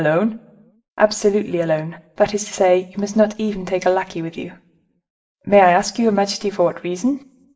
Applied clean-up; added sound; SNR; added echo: none; none; none; reverberation time 0.5 s.